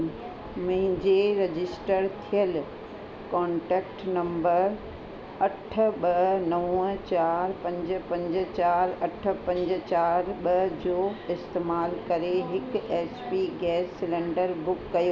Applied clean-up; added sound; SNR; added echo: none; none; none; none.